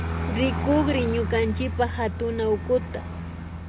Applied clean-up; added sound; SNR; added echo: none; Aircraft; 3 dB; none.